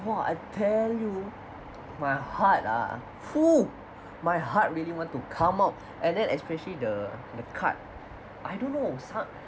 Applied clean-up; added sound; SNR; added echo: none; none; none; none.